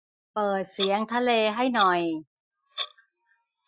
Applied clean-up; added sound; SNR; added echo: classical method Wiener filter.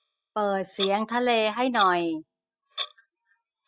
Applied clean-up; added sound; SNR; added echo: classical method spectral subtraction.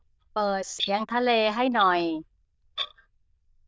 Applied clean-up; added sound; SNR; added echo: neural diffusion model UNIVERSE++.